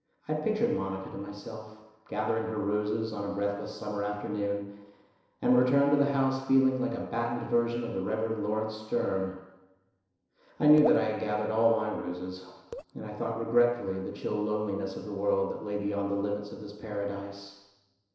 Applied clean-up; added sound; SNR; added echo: neural separator model SepFormer DNS4.